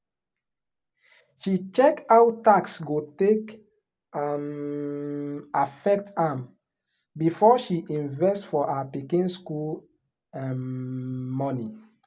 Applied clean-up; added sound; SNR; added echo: none; none; none; none.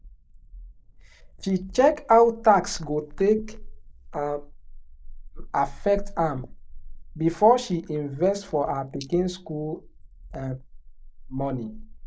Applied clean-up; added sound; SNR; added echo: neural mask model Resemble Enhance denoiser.